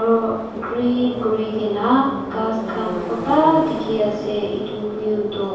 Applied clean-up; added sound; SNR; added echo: none; Subway, metro, underground; 9 dB; reverberation time 0.7 s.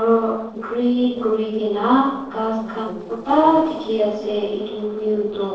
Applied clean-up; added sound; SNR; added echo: neural separator model SepFormer DNS4.